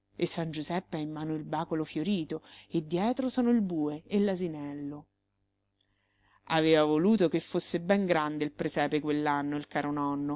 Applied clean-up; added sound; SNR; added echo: none; none; none; none.